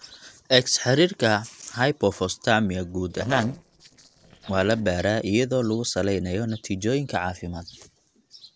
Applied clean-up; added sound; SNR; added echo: neural separator model SepFormer DNS4.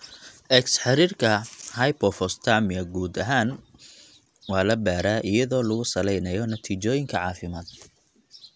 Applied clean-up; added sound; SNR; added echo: none; none; none; none.